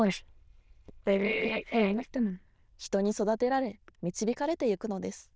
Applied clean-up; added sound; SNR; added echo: neural diffusion model UNIVERSE++.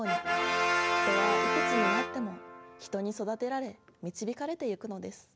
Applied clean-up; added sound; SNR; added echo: none; Brass instrument; -4 dB; none.